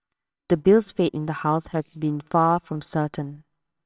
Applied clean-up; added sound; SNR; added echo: neural separator model SepFormer WHAMR!.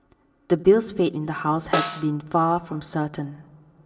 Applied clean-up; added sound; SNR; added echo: none; Snare drum; 7 dB; reverberation time 0.6 s.